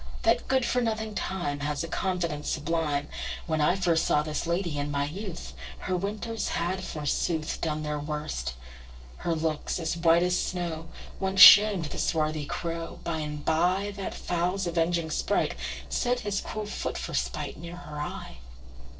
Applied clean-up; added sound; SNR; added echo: neural separator model SepFormer DNS4.